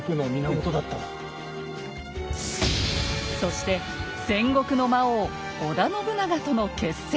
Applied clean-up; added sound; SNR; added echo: none; none; none; none.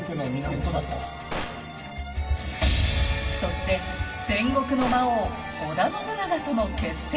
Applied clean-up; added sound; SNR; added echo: none; Gunshot, gunfire; 12 dB; reverberation time 2.5 s.